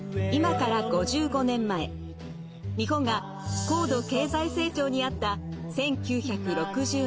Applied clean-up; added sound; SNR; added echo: none; none; none; none.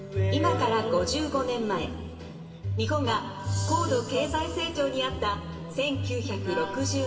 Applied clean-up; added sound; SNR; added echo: none; none; none; reverberation time 2.3 s.